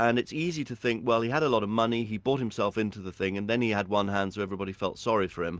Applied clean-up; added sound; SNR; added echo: none; none; none; none.